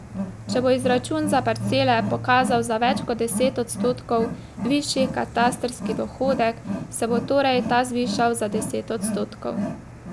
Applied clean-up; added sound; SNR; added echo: none; Wild animals; 7 dB; none.